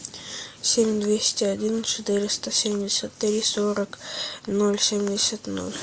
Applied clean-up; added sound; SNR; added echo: none; none; none; none.